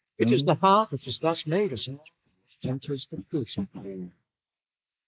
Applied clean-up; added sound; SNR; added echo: neural mask model Resemble Enhance denoiser.